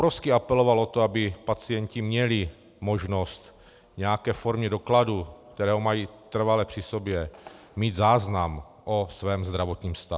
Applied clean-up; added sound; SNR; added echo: none; none; none; none.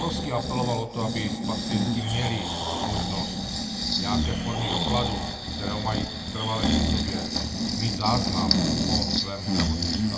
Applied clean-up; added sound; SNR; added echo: none; Breathing; -5 dB; reverberation time 1.5 s.